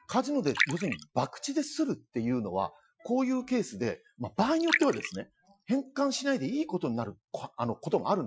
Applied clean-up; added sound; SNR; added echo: classical method Wiener filter.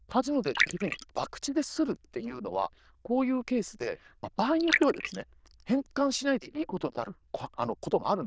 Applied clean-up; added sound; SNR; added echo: neural diffusion model UNIVERSE++.